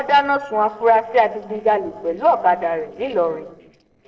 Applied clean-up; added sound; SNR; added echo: neural separator model SepFormer DNS4.